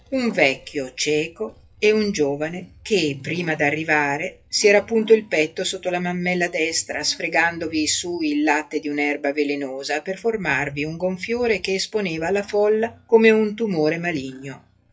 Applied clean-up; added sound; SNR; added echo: classical method WPE with log-MMSE.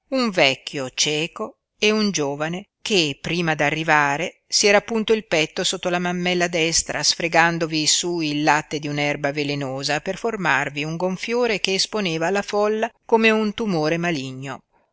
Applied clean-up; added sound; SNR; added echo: none; none; none; none.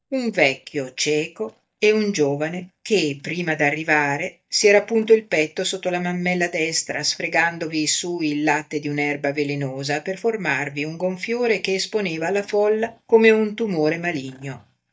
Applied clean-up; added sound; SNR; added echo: neural mask model DeepFilterNet 3.